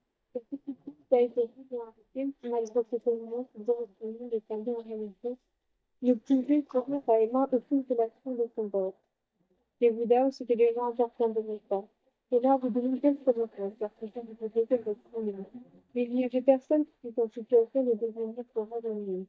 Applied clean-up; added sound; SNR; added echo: neural mask model DeepFilterNet 3.